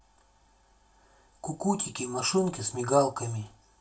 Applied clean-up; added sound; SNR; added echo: none; none; none; reverberation time 0.2 s.